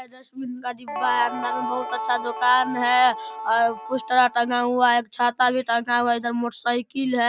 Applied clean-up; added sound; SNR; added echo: none; Guitar; 8 dB; none.